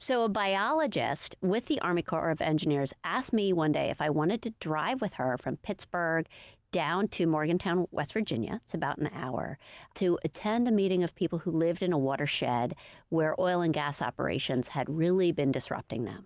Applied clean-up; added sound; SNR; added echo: none; none; none; none.